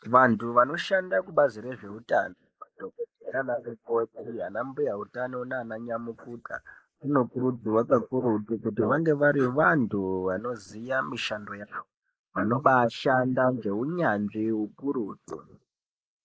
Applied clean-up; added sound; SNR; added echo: neural mask model Resemble Enhance denoiser.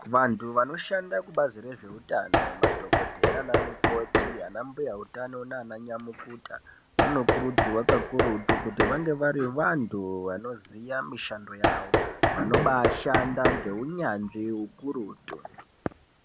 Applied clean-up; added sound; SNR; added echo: none; Knock; -1 dB; none.